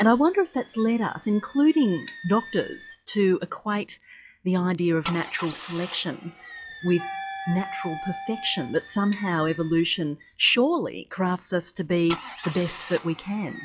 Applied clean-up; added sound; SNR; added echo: classical method log-MMSE.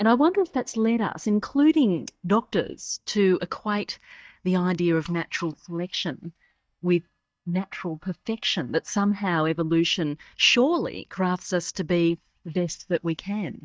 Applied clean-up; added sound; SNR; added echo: neural mask model DeepFilterNet 3.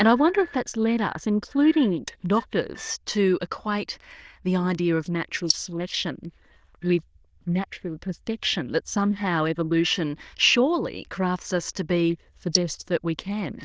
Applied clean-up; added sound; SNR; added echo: neural diffusion model UNIVERSE++.